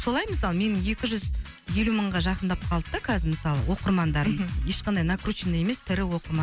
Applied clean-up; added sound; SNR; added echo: none; none; none; none.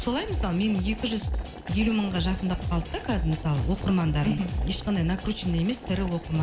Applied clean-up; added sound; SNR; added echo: none; Boiling; 15 dB; reverberation time 0.5 s.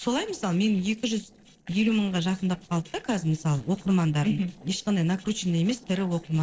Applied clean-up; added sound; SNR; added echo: neural separator model SepFormer DNS4.